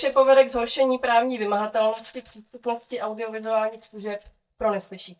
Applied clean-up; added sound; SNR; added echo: neural mask model DeepFilterNet 3.